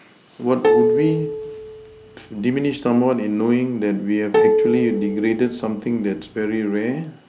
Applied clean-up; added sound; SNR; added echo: none; Plucked string instrument; 0 dB; none.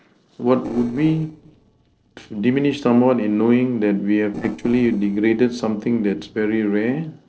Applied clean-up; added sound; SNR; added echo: neural separator model SepFormer DNS4.